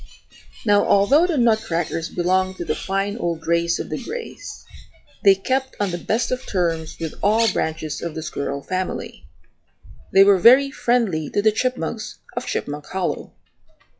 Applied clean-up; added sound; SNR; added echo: classical method log-MMSE.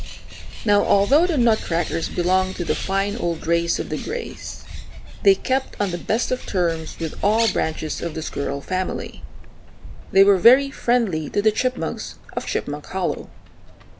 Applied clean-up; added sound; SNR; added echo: none; Bird; 10 dB; none.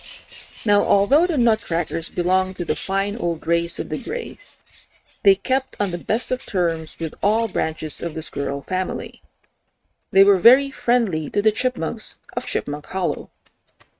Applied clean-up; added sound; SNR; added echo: neural mask model RNNoise.